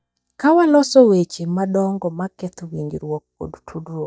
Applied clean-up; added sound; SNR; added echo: neural mask model DeepFilterNet 3.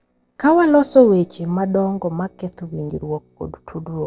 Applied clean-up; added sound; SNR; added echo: neural separator model SepFormer DNS4.